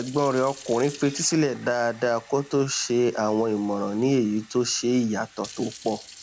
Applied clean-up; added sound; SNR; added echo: none; Fill (with liquid) / Sink (filling or washing); 17 dB; none.